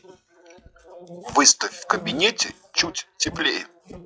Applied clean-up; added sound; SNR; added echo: classical method log-MMSE.